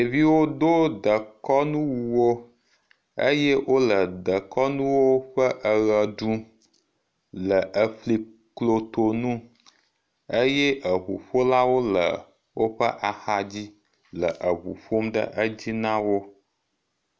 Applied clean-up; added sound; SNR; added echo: none; none; none; none.